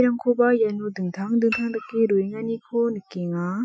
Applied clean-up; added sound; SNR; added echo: classical method Wiener filter.